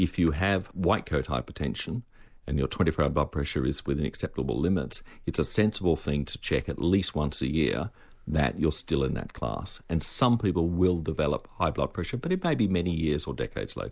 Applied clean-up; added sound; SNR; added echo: none; none; none; none.